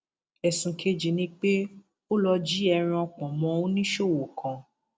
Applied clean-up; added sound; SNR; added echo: none; none; none; none.